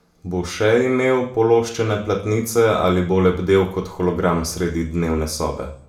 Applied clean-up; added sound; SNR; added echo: none; none; none; reverberation time 0.5 s.